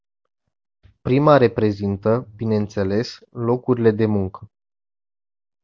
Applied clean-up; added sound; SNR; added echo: none; none; none; none.